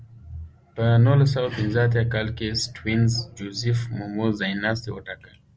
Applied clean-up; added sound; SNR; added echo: none; none; none; none.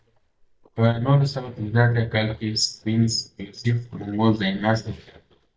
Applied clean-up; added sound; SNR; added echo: neural mask model DeepFilterNet 3.